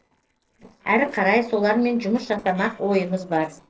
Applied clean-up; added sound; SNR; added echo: neural separator model SepFormer DNS4.